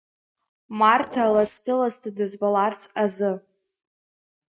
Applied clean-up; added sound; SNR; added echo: neural mask model RNNoise.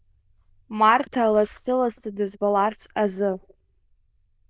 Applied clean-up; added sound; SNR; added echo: neural diffusion model UNIVERSE++.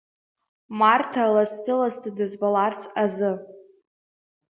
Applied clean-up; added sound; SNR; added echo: none; none; none; none.